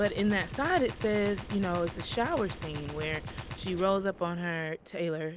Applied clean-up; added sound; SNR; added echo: none; Gunshot, gunfire; 11 dB; none.